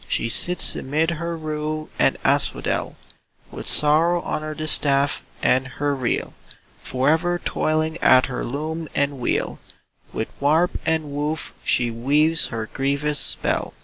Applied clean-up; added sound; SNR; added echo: none; none; none; none.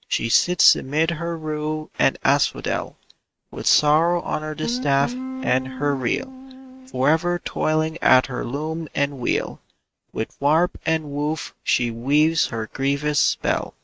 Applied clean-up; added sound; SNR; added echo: neural mask model RNNoise.